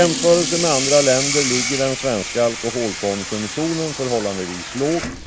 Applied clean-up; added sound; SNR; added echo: none; Sink (filling or washing) / Water tap, faucet; 5 dB; none.